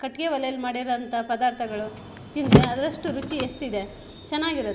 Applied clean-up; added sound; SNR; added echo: none; Car; -2 dB; none.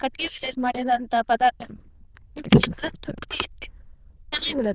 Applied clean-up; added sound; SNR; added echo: neural diffusion model UNIVERSE++.